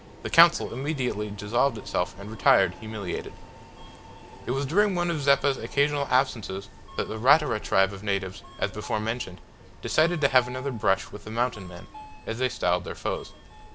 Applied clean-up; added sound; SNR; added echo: none; Subway, metro, underground; 19 dB; reverberation time 0.3 s.